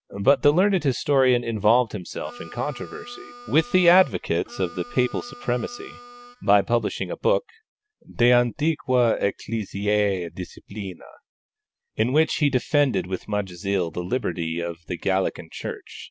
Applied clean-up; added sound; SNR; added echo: none; Harmonica; 18 dB; none.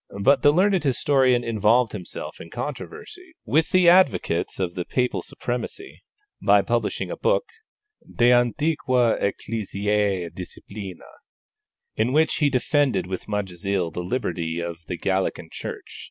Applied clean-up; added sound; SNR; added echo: none; none; none; none.